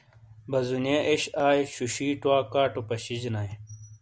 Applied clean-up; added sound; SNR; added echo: none; none; none; none.